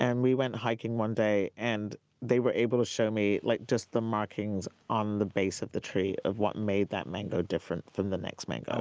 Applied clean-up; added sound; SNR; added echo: none; none; none; none.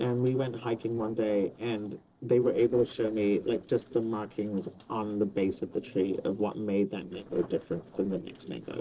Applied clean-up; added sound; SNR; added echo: neural separator model SepFormer DNS4.